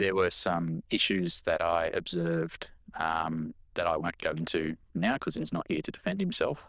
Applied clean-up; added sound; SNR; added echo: neural diffusion model UNIVERSE++.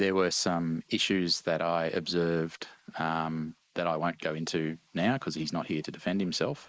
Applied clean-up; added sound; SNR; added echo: neural mask model Resemble Enhance denoiser.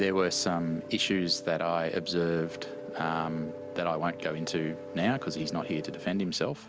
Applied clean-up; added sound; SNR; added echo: none; Race car, auto racing / Accelerating, revving, vroom; 20 dB; none.